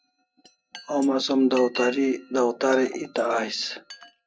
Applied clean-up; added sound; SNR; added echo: neural mask model RNNoise.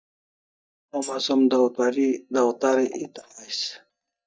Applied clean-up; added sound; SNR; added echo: neural mask model DeepFilterNet 3.